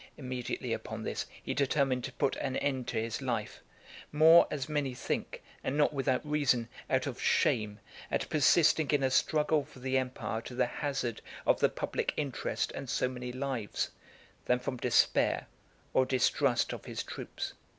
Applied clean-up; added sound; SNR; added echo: none; none; none; none.